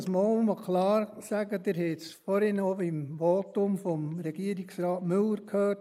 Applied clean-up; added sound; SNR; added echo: neural mask model Resemble Enhance denoiser.